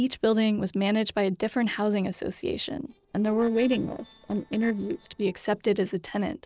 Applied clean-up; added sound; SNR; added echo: neural separator model SepFormer DNS4.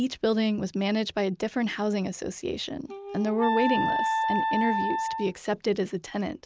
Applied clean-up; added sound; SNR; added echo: none; Wind instrument, woodwind instrument; 1 dB; none.